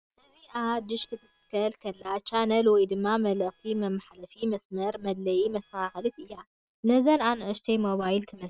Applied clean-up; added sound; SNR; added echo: neural separator model SepFormer WHAM!.